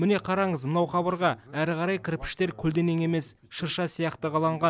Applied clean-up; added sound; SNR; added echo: none; none; none; none.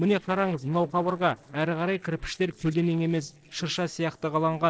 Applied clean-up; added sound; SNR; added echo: neural separator model SepFormer DNS4.